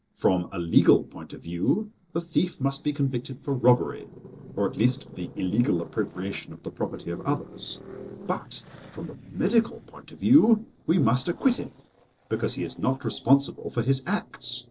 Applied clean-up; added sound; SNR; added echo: neural separator model SepFormer DNS4.